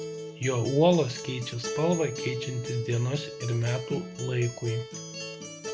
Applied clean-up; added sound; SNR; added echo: none; Acoustic guitar; 8 dB; none.